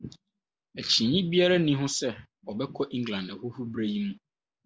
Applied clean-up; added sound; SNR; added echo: none; none; none; none.